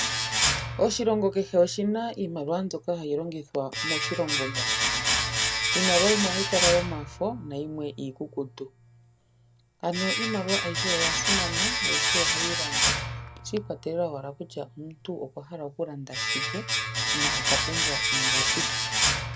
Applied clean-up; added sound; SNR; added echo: none; Domestic sounds, home sounds; -2 dB; none.